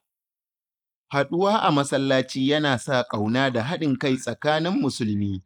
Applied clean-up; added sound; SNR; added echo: neural mask model Resemble Enhance denoiser.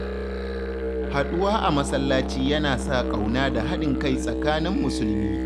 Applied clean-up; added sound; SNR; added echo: none; Musical instrument; 1 dB; none.